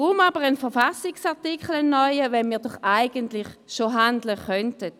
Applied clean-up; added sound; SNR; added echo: none; none; none; none.